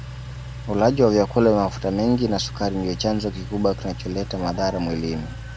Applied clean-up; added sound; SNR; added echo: none; Engine; 11 dB; none.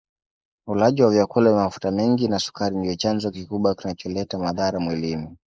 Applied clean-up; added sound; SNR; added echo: neural mask model Resemble Enhance denoiser.